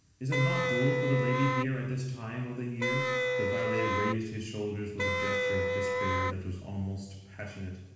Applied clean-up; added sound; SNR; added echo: none; Wind instrument, woodwind instrument; -2 dB; reverberation time 1.1 s.